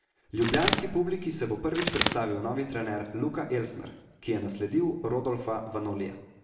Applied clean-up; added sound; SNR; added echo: none; Bird; -2 dB; reverberation time 1.0 s.